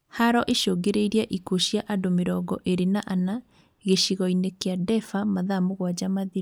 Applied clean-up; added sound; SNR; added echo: none; none; none; none.